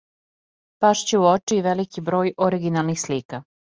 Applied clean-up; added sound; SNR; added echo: none; none; none; none.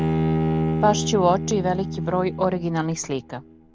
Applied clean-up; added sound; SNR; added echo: none; Bowed string instrument; 2 dB; none.